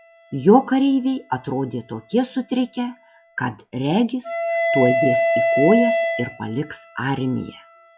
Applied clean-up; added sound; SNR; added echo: classical method log-MMSE.